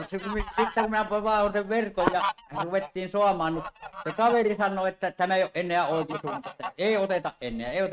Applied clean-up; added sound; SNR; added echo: neural mask model RNNoise.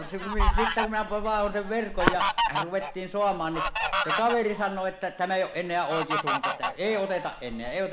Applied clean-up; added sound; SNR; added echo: none; Fowl; 1 dB; none.